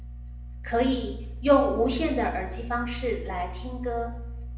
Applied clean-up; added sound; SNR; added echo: none; none; none; reverberation time 0.7 s.